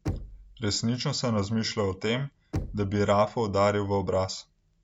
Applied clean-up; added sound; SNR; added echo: none; Knock; 13 dB; none.